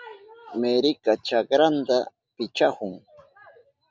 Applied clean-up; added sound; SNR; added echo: none; none; none; none.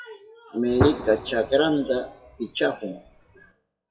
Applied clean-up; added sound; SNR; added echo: classical method WPE with log-MMSE.